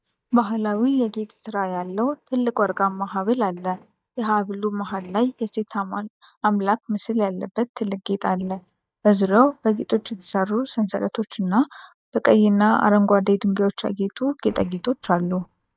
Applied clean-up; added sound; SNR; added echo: neural mask model DeepFilterNet 3.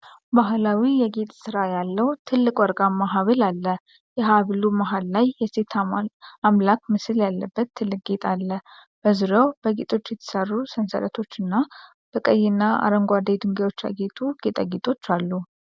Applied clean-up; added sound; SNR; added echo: none; none; none; none.